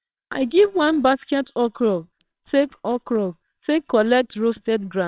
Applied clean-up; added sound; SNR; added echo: neural separator model SepFormer WHAMR!.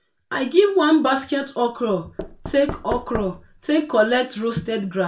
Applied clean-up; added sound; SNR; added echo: none; Knock / Wood; 13 dB; reverberation time 0.2 s.